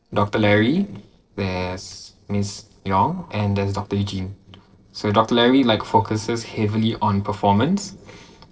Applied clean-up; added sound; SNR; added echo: neural separator model SepFormer DNS4.